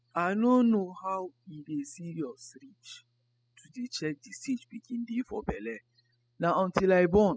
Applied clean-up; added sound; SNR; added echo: classical method spectral subtraction.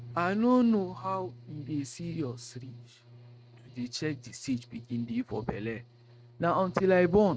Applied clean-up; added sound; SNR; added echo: neural mask model RNNoise.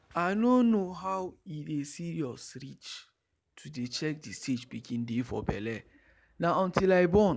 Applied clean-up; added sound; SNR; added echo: none; none; none; none.